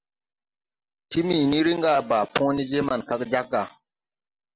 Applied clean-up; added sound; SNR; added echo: none; none; none; none.